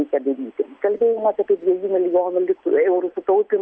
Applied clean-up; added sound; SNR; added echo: none; none; none; none.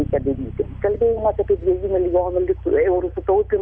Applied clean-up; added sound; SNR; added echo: none; Bass guitar; 12 dB; none.